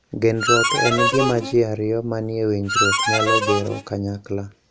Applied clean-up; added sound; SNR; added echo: none; Harmonica; -2 dB; none.